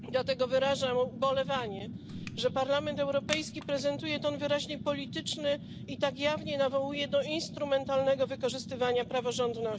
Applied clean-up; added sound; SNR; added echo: none; Fire + Crushing; 11 dB; none.